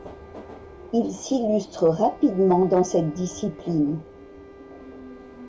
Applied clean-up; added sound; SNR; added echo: none; Subway, metro, underground + Wind instrument, woodwind instrument; 18 dB; none.